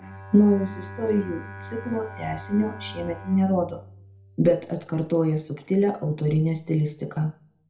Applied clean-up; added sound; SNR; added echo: none; Bowed string instrument; 17 dB; reverberation time 0.3 s.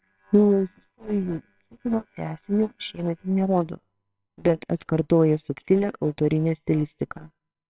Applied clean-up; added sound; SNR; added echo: neural separator model SepFormer WHAMR!.